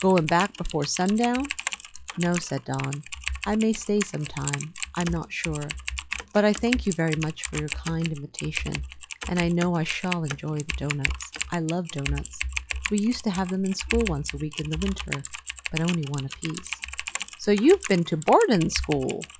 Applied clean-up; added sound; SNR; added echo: classical method log-MMSE.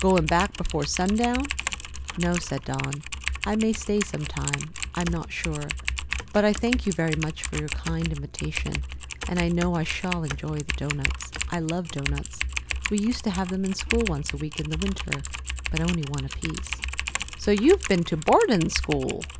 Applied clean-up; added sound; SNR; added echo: none; Typing; 5 dB; none.